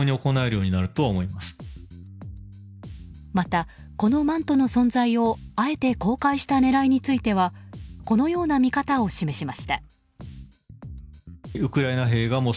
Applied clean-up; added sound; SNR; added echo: none; Bass guitar; 17 dB; none.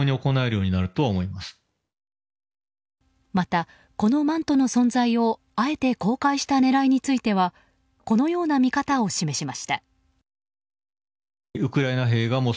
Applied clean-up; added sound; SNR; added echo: none; none; none; none.